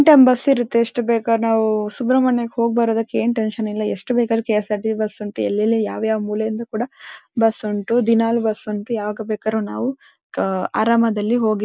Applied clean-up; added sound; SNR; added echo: none; none; none; none.